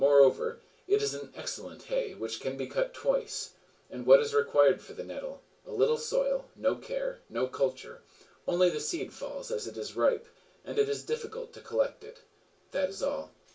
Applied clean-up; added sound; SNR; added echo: none; none; none; reverberation time 0.2 s.